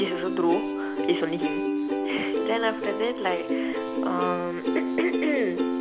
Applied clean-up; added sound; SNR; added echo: none; Plucked string instrument; -1 dB; none.